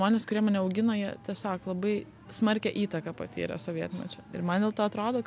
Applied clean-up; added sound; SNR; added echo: none; none; none; none.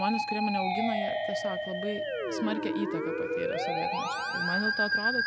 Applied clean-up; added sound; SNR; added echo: none; Musical instrument; -4 dB; none.